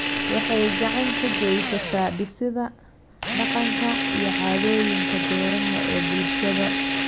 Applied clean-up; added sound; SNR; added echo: none; Drill; -4 dB; none.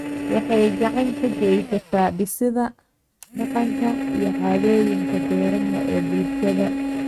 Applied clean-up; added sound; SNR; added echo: neural mask model RNNoise.